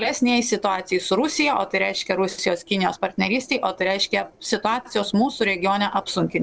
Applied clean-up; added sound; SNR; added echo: neural separator model SepFormer DNS4.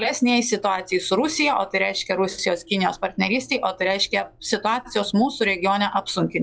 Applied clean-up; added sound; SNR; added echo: classical method log-MMSE.